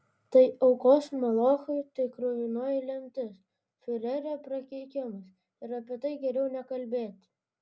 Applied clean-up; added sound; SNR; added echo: none; none; none; none.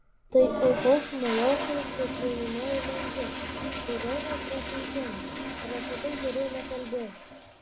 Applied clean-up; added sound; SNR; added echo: none; Toilet flush; 5 dB; none.